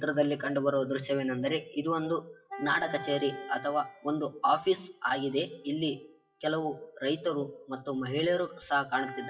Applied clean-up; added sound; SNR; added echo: classical method WPE with log-MMSE.